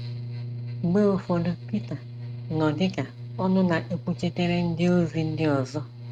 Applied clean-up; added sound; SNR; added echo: neural mask model RNNoise.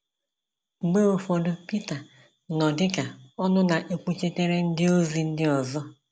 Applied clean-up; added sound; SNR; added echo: none; none; none; none.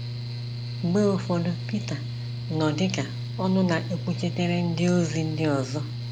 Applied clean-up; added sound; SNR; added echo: none; Mechanical fan; 5 dB; none.